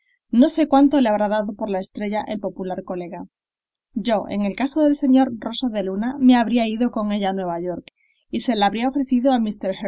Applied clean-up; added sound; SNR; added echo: none; none; none; none.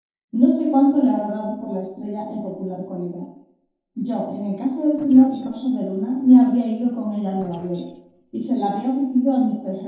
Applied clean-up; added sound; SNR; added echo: neural separator model SepFormer DNS4.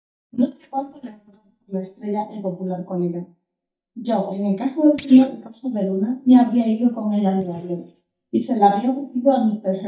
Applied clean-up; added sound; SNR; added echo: neural mask model DeepFilterNet 3.